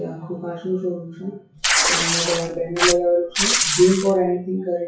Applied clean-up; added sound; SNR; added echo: classical method WPE with log-MMSE.